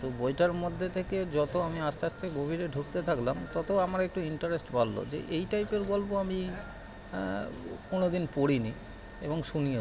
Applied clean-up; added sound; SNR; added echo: none; none; none; none.